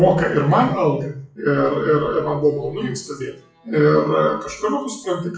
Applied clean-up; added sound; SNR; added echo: classical method WPE with log-MMSE.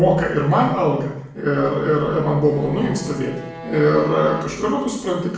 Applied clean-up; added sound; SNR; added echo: none; Bowed string instrument; 16 dB; reverberation time 0.7 s.